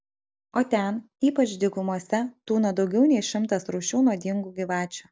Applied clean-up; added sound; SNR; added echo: none; none; none; none.